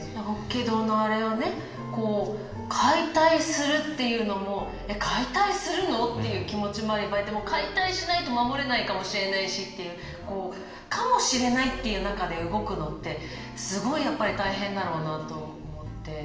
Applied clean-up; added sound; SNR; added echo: none; none; none; reverberation time 1.1 s.